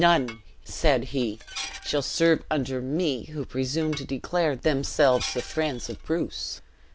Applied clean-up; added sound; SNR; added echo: none; Dishes, pots, and pans; 17 dB; none.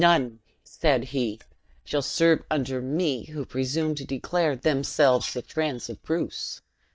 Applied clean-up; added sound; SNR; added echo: neural mask model DeepFilterNet 3.